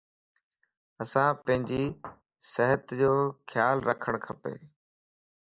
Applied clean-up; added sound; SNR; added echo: neural mask model Resemble Enhance denoiser.